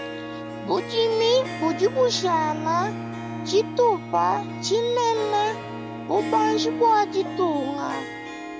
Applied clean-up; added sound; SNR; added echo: none; Harp + Bowed string instrument; 8 dB; none.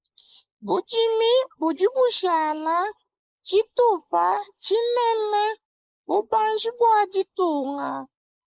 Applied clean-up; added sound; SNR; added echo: neural mask model Resemble Enhance denoiser.